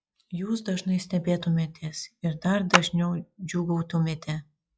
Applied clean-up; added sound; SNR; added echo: classical method log-MMSE.